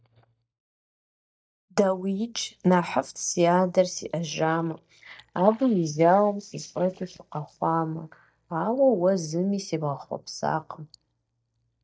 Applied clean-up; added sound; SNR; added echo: neural mask model DeepFilterNet 3.